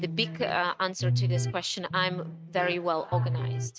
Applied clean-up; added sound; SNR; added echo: neural mask model RNNoise.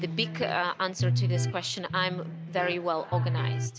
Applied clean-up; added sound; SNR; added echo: none; Electric guitar; 0 dB; none.